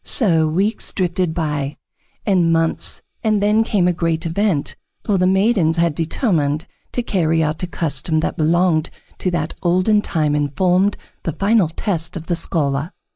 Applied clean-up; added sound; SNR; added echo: neural mask model Resemble Enhance denoiser.